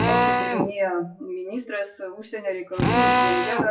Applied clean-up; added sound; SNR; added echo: classical method WPE with log-MMSE.